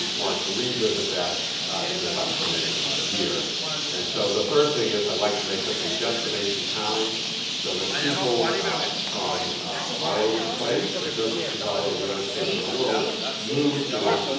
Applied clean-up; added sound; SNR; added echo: none; Bird; -1 dB; reverberation time 0.9 s.